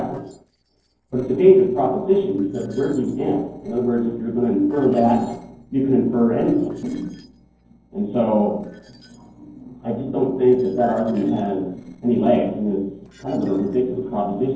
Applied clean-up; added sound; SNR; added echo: neural separator model SepFormer DNS4.